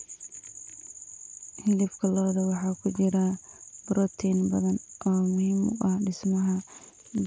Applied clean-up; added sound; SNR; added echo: none; none; none; none.